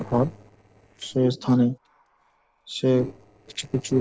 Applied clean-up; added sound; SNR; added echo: neural separator model SepFormer DNS4.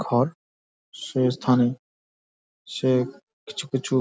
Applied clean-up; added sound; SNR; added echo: none; none; none; none.